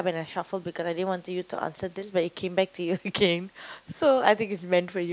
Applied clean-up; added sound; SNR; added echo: none; none; none; none.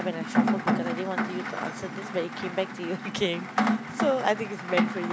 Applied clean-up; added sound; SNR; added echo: none; Rain; -2 dB; none.